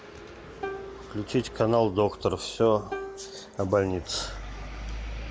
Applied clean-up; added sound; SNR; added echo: none; Plucked string instrument; 15 dB; none.